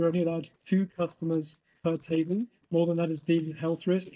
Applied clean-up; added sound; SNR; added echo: neural mask model DeepFilterNet 3.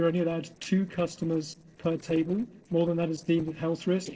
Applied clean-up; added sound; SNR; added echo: neural separator model SepFormer DNS4.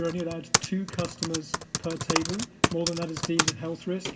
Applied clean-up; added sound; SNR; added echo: none; Typing; -1 dB; reverberation time 1.6 s.